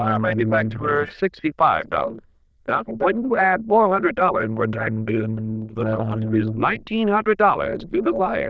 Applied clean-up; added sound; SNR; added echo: neural diffusion model UNIVERSE++.